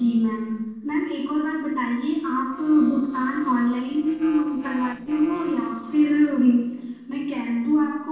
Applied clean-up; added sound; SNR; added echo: neural separator model SepFormer DNS4.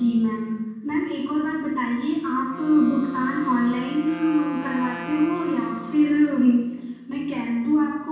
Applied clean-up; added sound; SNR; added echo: none; Wind instrument, woodwind instrument; 16 dB; reverberation time 1.2 s.